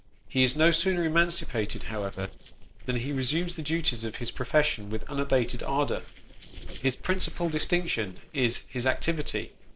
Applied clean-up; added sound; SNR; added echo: neural separator model SepFormer DNS4.